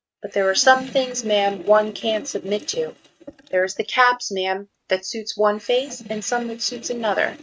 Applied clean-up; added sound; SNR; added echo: neural mask model RNNoise.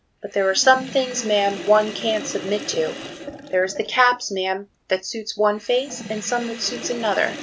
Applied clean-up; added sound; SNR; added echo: none; Sink (filling or washing); 13 dB; none.